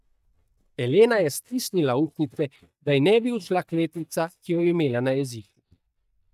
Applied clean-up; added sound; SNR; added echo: neural mask model DeepFilterNet 3.